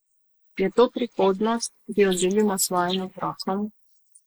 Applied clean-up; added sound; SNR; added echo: neural mask model Resemble Enhance denoiser.